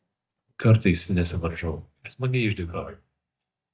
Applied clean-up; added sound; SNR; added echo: neural mask model DeepFilterNet 3.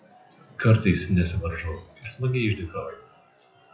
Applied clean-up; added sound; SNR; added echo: classical method WPE with log-MMSE.